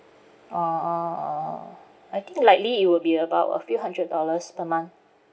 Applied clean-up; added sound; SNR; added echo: none; none; none; none.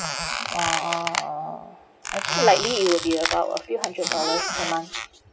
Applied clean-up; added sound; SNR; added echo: none; Squeak; 3 dB; none.